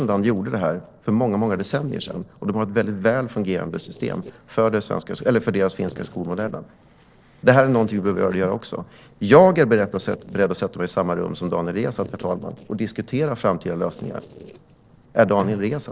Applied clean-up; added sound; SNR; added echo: neural separator model SepFormer DNS4.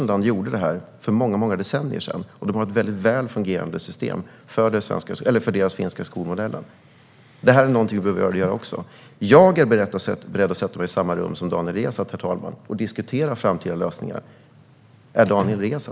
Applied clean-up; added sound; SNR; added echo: none; none; none; none.